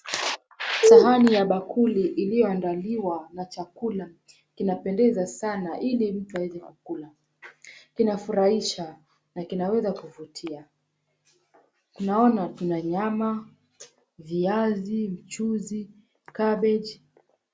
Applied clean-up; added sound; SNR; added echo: none; none; none; none.